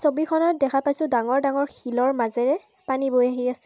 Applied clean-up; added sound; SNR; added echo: none; none; none; none.